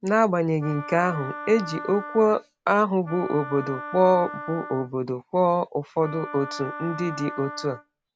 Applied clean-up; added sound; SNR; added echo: none; Wind instrument, woodwind instrument; 12 dB; none.